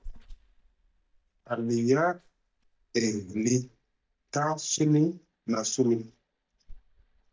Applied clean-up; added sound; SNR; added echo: neural mask model DeepFilterNet 3.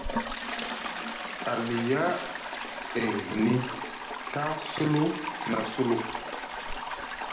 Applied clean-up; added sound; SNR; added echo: none; Toilet flush; 4 dB; reverberation time 0.7 s.